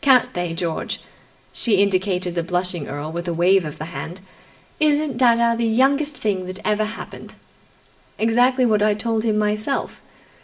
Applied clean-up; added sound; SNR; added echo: none; none; none; reverberation time 0.5 s.